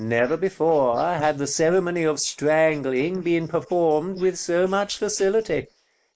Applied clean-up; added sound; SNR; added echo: neural mask model Resemble Enhance denoiser.